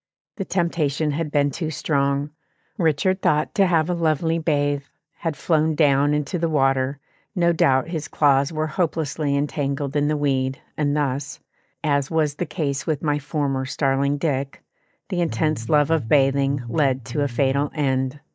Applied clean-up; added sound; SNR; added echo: neural mask model DeepFilterNet 3.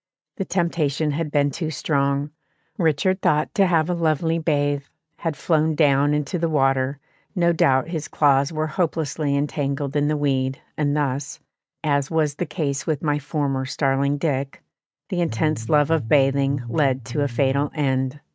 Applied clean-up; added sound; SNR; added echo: neural mask model RNNoise.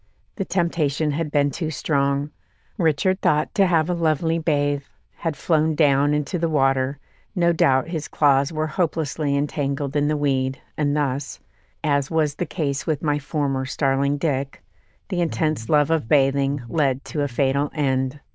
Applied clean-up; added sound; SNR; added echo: neural diffusion model UNIVERSE++.